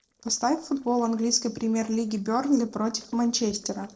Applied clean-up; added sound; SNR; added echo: neural separator model SepFormer DNS4.